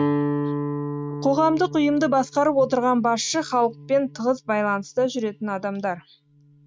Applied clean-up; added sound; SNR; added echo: neural mask model RNNoise.